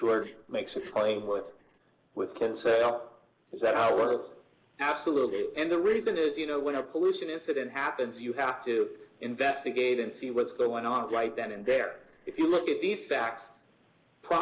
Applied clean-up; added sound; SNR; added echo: neural separator model SepFormer DNS4.